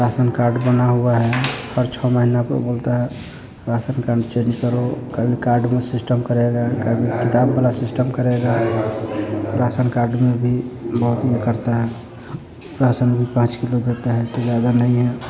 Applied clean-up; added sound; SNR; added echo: none; none; none; none.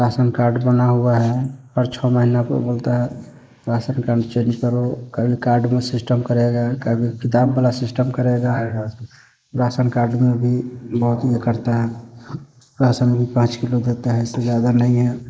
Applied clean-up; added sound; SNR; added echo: neural mask model Resemble Enhance denoiser.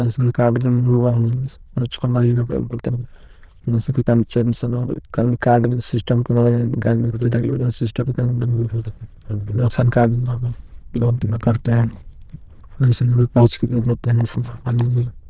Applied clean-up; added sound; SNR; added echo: neural diffusion model UNIVERSE++.